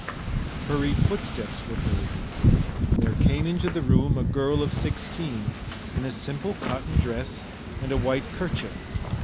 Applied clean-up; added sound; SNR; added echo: none; Wind / Ocean; -4 dB; none.